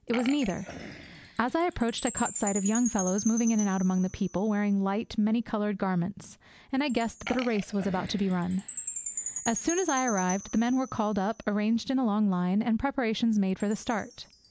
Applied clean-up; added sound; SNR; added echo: none; Burping, eructation + Chime; 12 dB; none.